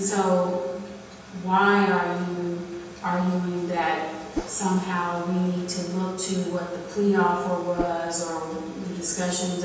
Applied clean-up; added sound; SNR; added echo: none; Whoosh, swoosh, swish; 7 dB; reverberation time 1.2 s.